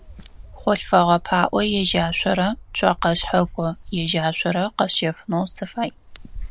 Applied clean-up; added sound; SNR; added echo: none; Bird; 17 dB; none.